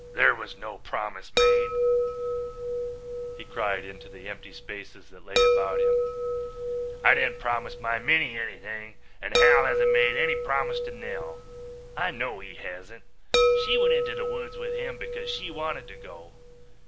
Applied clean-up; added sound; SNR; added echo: none; Chime; -3 dB; none.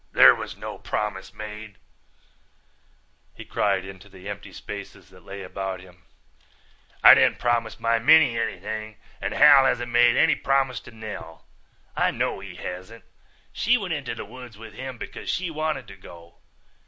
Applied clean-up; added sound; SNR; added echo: none; none; none; none.